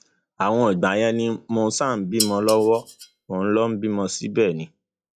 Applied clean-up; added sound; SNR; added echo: classical method log-MMSE.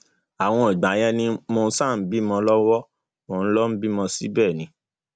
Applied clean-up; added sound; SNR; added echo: none; none; none; none.